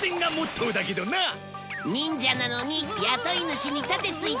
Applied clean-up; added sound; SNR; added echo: none; none; none; none.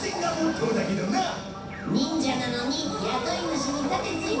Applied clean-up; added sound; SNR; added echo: none; Train; 12 dB; reverberation time 0.7 s.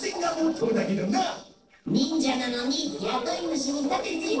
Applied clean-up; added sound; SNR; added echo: neural separator model SepFormer DNS4.